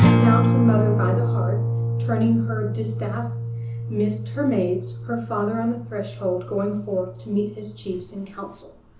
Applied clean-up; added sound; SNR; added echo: none; Acoustic guitar; -2 dB; reverberation time 0.8 s.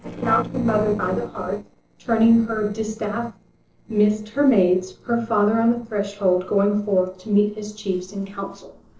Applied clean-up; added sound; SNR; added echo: neural separator model SepFormer DNS4.